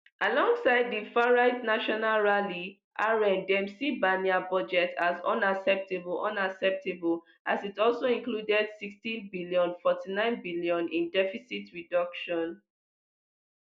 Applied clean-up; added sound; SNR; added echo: none; none; none; none.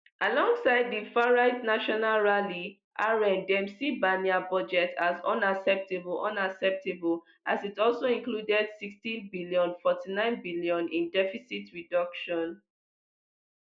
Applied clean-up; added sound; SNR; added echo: neural mask model Resemble Enhance denoiser.